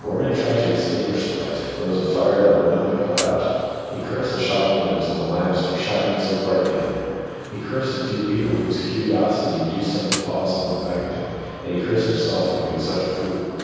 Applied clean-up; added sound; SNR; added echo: none; Fire; 15 dB; reverberation time 2.2 s.